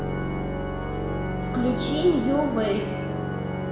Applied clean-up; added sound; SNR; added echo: none; Organ; 0 dB; reverberation time 1.0 s.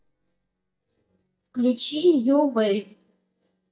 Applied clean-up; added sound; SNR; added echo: neural mask model DeepFilterNet 3.